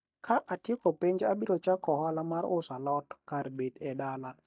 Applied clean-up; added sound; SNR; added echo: neural mask model DeepFilterNet 3.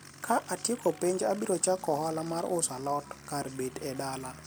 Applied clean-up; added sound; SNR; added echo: none; Aircraft; 18 dB; none.